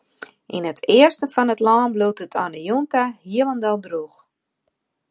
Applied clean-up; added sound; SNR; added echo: none; none; none; none.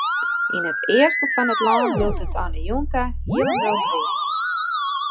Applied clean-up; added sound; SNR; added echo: classical method log-MMSE.